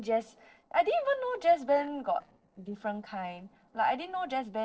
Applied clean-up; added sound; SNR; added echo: neural separator model SepFormer DNS4.